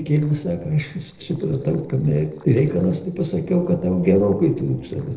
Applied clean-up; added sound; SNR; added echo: neural separator model SepFormer DNS4.